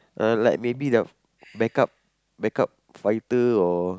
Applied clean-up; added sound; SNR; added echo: none; none; none; none.